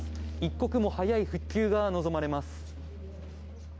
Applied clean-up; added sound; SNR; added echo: none; Piano; 7 dB; none.